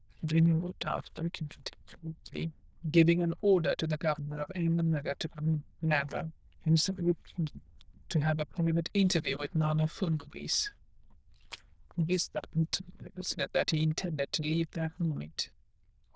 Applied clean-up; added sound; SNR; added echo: neural diffusion model UNIVERSE++.